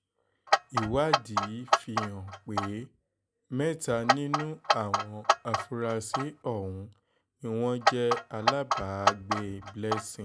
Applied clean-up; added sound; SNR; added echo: none; Clock; -3 dB; none.